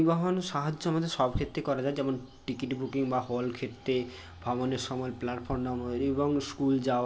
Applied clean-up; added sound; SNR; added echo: none; none; none; reverberation time 1.1 s.